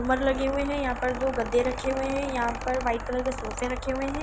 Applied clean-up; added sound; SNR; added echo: none; Mechanical fan; 8 dB; none.